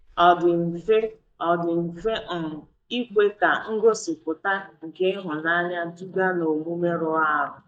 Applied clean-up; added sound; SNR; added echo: neural mask model DeepFilterNet 3.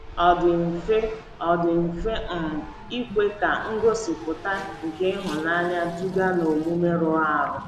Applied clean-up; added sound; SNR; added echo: none; Race car, auto racing; 14 dB; none.